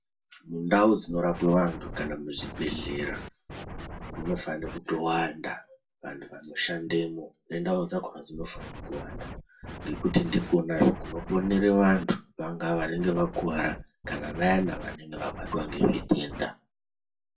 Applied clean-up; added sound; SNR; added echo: none; Scratching (performance technique); 11 dB; reverberation time 0.2 s.